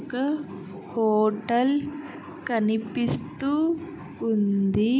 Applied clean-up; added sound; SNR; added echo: none; none; none; none.